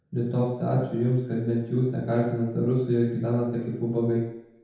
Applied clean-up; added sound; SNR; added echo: none; none; none; reverberation time 0.9 s.